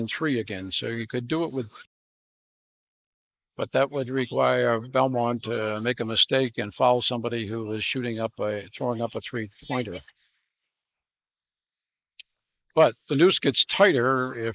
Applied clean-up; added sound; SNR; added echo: neural mask model Resemble Enhance denoiser.